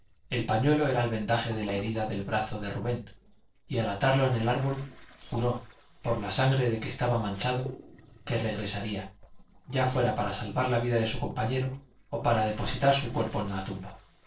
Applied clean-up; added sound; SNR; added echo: neural separator model SepFormer DNS4.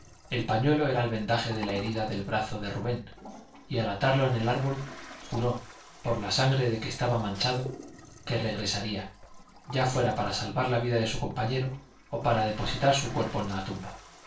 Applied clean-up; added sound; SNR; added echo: none; Toilet flush; 17 dB; reverberation time 0.2 s.